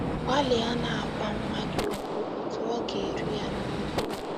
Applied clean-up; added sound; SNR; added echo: none; Gunshot, gunfire; -2 dB; none.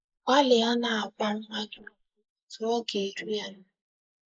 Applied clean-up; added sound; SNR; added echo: neural mask model Resemble Enhance denoiser.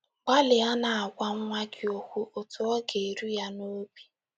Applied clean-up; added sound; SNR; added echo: none; none; none; none.